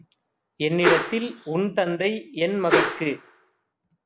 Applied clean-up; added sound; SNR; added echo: none; Whoosh, swoosh, swish; -1 dB; none.